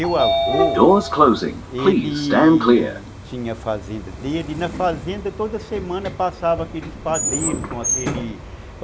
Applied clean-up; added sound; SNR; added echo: none; Sliding door / Train; -5 dB; none.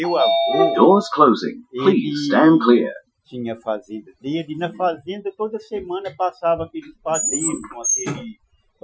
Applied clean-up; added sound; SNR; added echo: classical method Wiener filter.